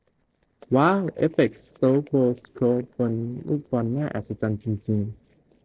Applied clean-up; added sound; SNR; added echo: neural separator model SepFormer DNS4.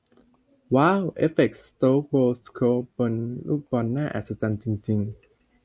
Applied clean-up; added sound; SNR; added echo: none; none; none; none.